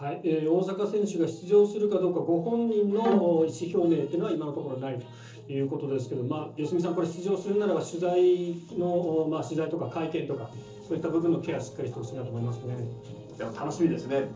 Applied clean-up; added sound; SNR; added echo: neural separator model SepFormer DNS4.